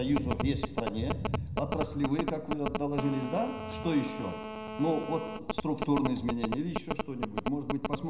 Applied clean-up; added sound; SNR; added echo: none; Telephone; 5 dB; reverberation time 0.9 s.